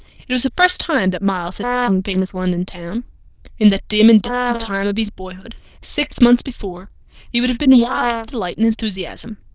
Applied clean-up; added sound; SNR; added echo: neural diffusion model UNIVERSE++.